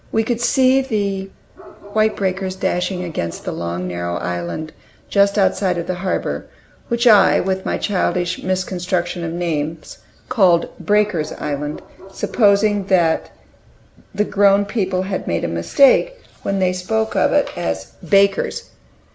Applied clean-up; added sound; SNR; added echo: none; Bark; 20 dB; none.